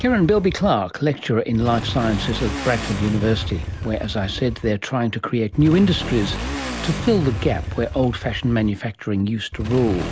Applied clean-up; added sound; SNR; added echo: none; Motorcycle / Accelerating, revving, vroom; 8 dB; none.